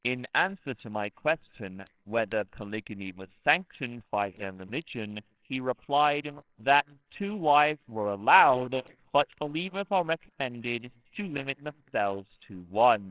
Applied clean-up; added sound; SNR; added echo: neural separator model SepFormer WHAMR!.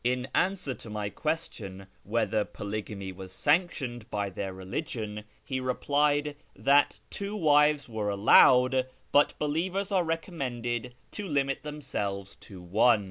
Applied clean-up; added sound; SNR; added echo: none; none; none; none.